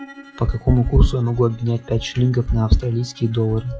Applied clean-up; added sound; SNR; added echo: classical method log-MMSE.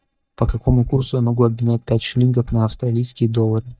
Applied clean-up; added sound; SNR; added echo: neural mask model DeepFilterNet 3.